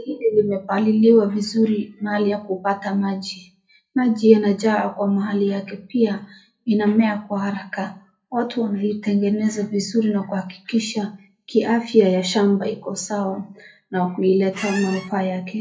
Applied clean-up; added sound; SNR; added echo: none; Squeak; 11 dB; reverberation time 0.3 s.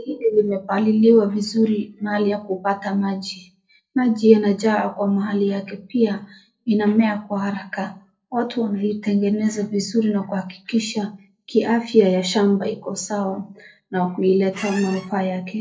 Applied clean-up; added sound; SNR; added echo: neural separator model SepFormer DNS4.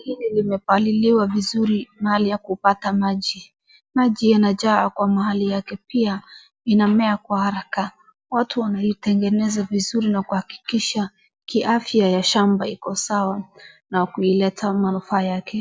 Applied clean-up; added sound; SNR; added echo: none; none; none; none.